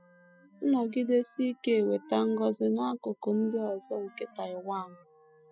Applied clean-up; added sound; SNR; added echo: classical method spectral subtraction.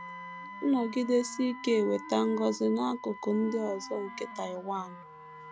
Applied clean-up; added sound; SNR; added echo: none; Wind instrument, woodwind instrument + Wind instrument, woodwind instrument; 14 dB; none.